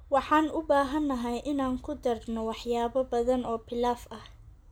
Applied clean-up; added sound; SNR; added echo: none; none; none; none.